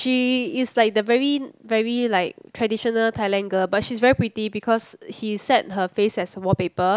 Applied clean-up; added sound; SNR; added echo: none; none; none; none.